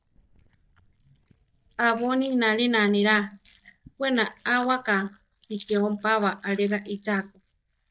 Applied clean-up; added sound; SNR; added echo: neural mask model DeepFilterNet 3.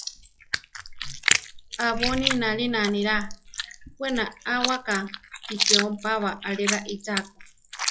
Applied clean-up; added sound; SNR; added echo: classical method log-MMSE.